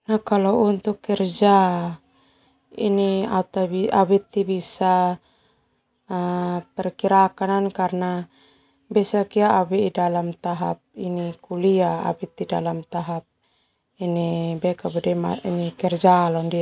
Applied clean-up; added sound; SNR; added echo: none; none; none; none.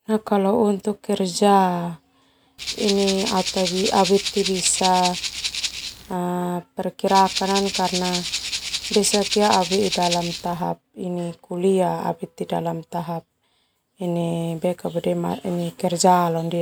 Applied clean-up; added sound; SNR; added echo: none; Rattle (instrument); 6 dB; none.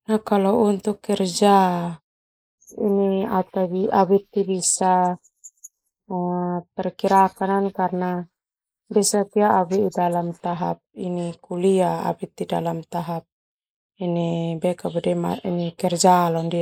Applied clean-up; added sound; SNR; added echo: neural mask model Resemble Enhance denoiser.